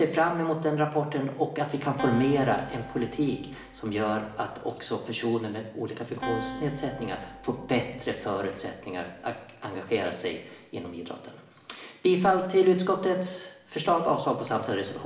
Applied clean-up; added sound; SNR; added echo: none; Acoustic guitar; 13 dB; reverberation time 0.8 s.